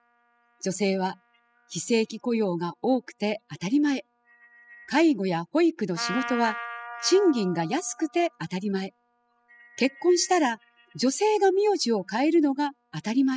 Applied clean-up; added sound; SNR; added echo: classical method spectral subtraction.